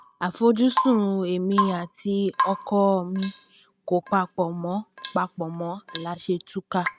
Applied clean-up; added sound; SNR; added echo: neural mask model RNNoise.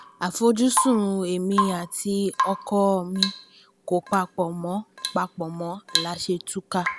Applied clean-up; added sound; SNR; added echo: none; Drip / Water tap, faucet / Rain; 6 dB; none.